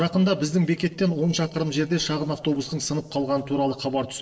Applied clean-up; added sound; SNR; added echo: neural separator model SepFormer DNS4.